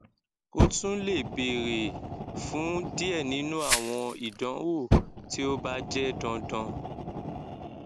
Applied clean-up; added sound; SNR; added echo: none; Glass + Fire; -1 dB; none.